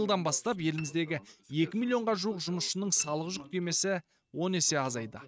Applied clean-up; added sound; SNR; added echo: neural mask model RNNoise.